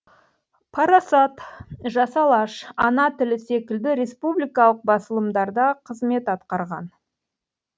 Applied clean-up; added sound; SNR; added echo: none; none; none; none.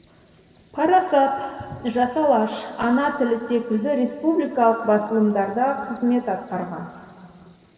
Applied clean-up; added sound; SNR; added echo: none; Cricket; 16 dB; reverberation time 2.4 s.